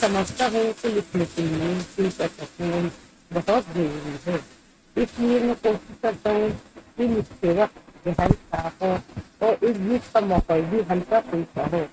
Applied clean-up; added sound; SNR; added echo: neural mask model RNNoise.